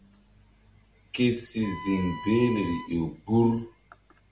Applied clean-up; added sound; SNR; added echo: none; Wind instrument, woodwind instrument; 13 dB; none.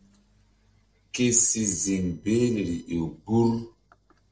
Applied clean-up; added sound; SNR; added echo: neural separator model SepFormer DNS4.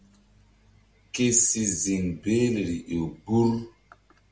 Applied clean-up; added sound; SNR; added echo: none; none; none; none.